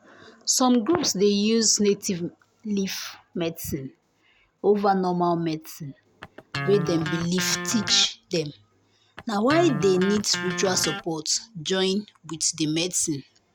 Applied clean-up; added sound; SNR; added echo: none; Electric guitar; 8 dB; none.